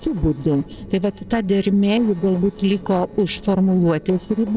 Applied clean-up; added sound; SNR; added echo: neural separator model SepFormer DNS4.